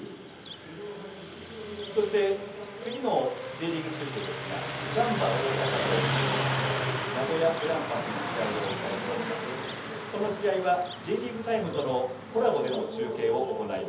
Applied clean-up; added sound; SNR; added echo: none; Car passing by; 4 dB; reverberation time 0.7 s.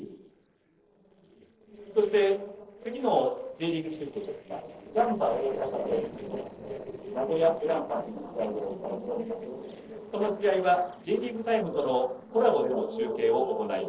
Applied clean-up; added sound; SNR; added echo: neural separator model SepFormer DNS4.